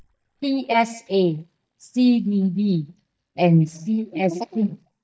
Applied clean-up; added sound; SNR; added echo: neural mask model DeepFilterNet 3.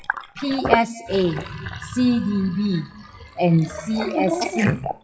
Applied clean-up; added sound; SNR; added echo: classical method WPE with log-MMSE.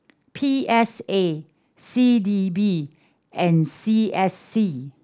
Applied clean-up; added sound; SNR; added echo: none; none; none; none.